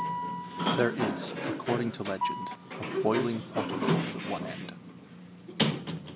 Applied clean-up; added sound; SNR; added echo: none; Sliding door; -2 dB; none.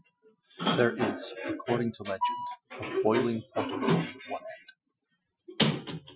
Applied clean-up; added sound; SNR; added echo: classical method Wiener filter.